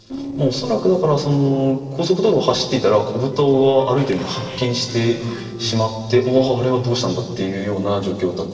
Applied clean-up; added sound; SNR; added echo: neural separator model SepFormer DNS4.